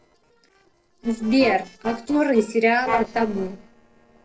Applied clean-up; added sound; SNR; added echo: neural separator model SepFormer DNS4.